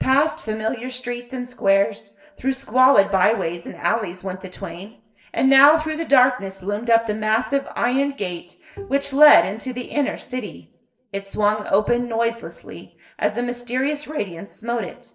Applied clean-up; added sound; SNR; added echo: neural separator model SepFormer DNS4.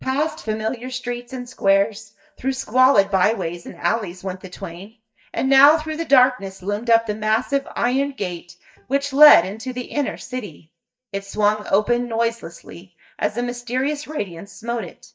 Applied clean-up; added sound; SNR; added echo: neural mask model DeepFilterNet 3.